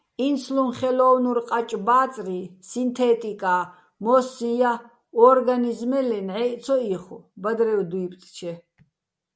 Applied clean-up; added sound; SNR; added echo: none; none; none; none.